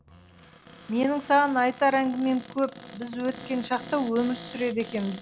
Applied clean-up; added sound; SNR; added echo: none; Cupboard open or close; 17 dB; none.